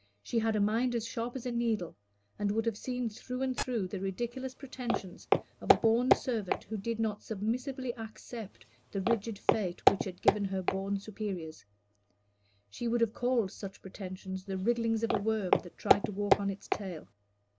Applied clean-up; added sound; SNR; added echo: none; Walk, footsteps; -1 dB; none.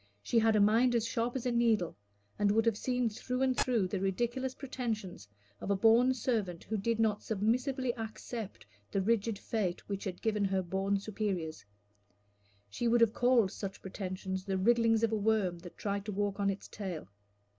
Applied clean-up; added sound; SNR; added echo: none; none; none; none.